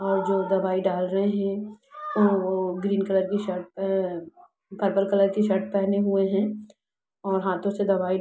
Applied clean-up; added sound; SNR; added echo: none; none; none; none.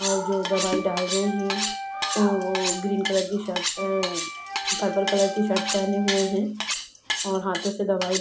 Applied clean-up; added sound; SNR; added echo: none; Wind instrument, woodwind instrument + Cutlery, silverware; 4 dB; none.